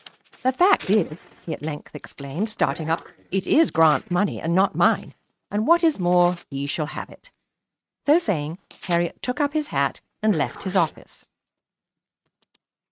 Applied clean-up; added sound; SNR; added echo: neural mask model RNNoise.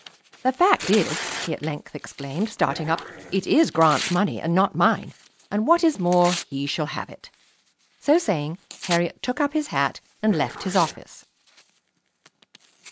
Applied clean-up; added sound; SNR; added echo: none; Dog + Tearing; 14 dB; none.